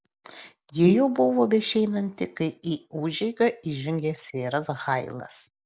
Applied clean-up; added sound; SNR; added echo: none; none; none; none.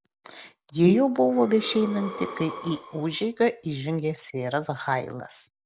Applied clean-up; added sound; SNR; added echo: none; Breathing; 14 dB; none.